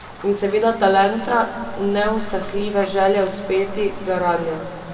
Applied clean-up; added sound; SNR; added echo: none; Rain; 12 dB; reverberation time 2.1 s.